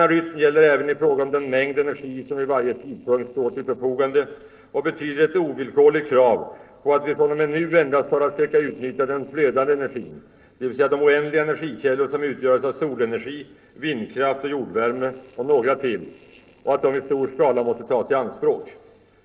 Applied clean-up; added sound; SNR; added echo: neural separator model SepFormer DNS4.